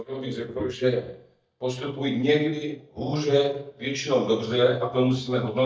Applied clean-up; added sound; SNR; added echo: neural mask model DeepFilterNet 3.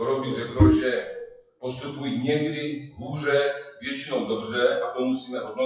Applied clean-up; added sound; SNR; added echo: classical method WPE with log-MMSE.